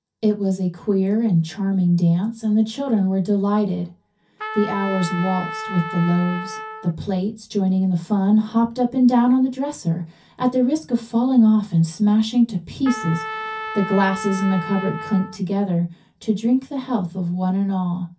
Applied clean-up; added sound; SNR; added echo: none; Trumpet; 10 dB; reverberation time 0.3 s.